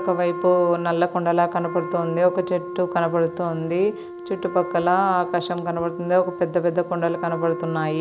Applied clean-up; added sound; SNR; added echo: none; Wind instrument, woodwind instrument; 10 dB; none.